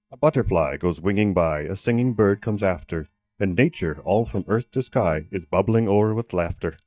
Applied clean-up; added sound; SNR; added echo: neural mask model DeepFilterNet 3.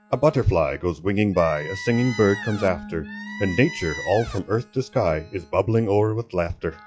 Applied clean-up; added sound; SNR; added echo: classical method log-MMSE.